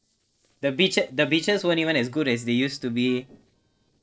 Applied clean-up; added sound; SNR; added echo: neural separator model SepFormer DNS4.